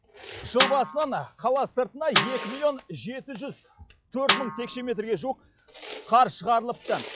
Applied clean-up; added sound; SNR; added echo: classical method log-MMSE.